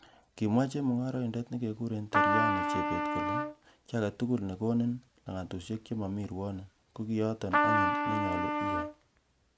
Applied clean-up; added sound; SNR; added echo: none; Trumpet; -4 dB; none.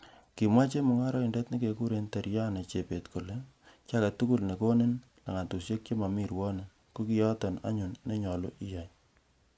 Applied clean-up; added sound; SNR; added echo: none; none; none; none.